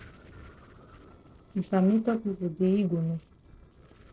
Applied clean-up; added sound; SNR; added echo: neural separator model SepFormer DNS4.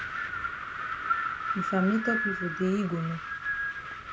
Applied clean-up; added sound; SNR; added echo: none; Wind; 1 dB; none.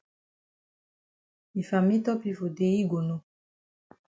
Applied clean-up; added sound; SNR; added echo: none; none; none; none.